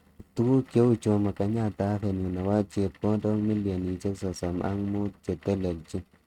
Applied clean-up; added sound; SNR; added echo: neural mask model RNNoise.